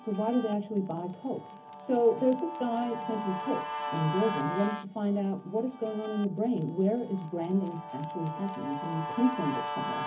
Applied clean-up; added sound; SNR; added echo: none; Guitar; 8 dB; reverberation time 0.3 s.